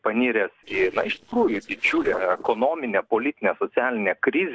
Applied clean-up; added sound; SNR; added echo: neural separator model SepFormer DNS4.